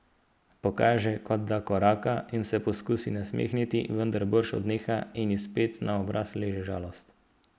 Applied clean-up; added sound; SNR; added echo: none; none; none; none.